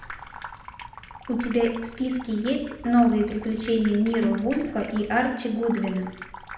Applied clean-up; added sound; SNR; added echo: none; Sink (filling or washing) / Water tap, faucet; 15 dB; reverberation time 0.7 s.